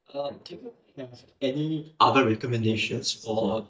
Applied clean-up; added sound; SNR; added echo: neural mask model DeepFilterNet 3.